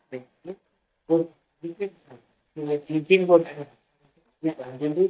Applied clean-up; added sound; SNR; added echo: neural mask model DeepFilterNet 3.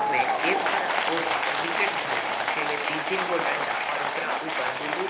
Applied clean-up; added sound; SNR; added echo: none; Applause / Crowd; -5 dB; reverberation time 0.8 s.